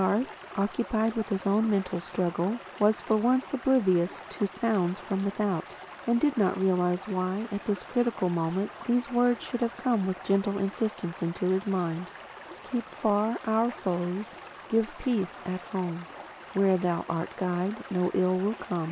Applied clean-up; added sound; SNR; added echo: none; Stream; 16 dB; none.